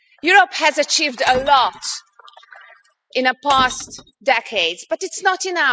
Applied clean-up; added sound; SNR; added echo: classical method spectral subtraction.